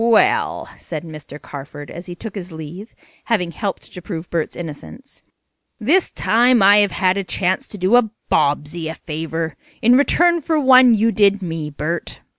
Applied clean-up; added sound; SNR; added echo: none; none; none; none.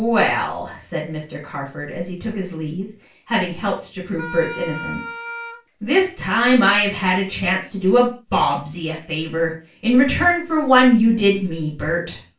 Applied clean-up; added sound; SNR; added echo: none; Wind instrument, woodwind instrument; 12 dB; reverberation time 0.3 s.